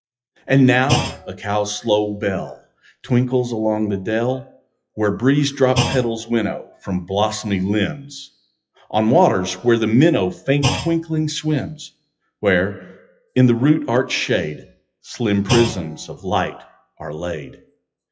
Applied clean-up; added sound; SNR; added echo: classical method WPE with log-MMSE.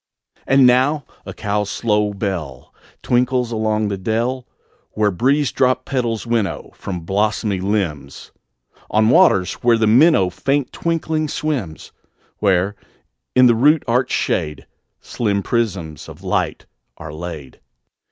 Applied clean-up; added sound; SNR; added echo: none; none; none; none.